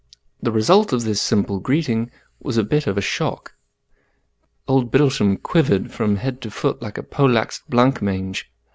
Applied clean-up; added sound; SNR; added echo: none; none; none; none.